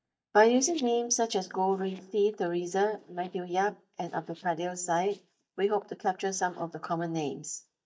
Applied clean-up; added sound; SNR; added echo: neural mask model DeepFilterNet 3.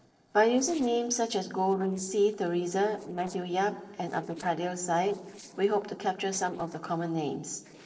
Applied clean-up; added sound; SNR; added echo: neural separator model SepFormer DNS4.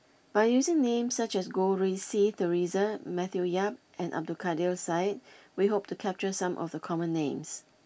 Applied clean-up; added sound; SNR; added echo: none; none; none; none.